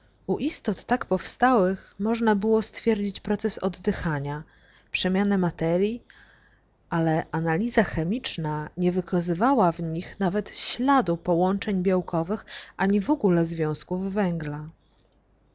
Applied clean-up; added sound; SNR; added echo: none; none; none; none.